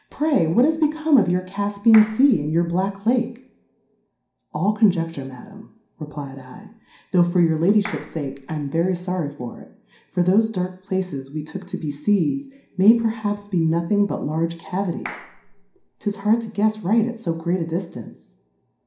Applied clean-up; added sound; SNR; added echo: none; Clapping; 17 dB; reverberation time 0.5 s.